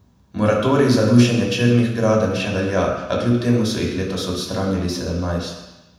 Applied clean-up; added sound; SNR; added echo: none; none; none; reverberation time 1.0 s.